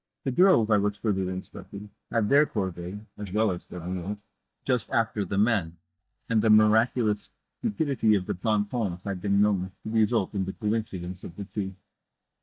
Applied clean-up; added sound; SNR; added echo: neural mask model DeepFilterNet 3.